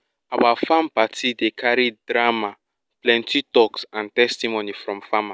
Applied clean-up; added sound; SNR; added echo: none; none; none; none.